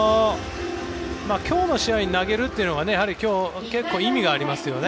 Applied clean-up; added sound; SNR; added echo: none; none; none; none.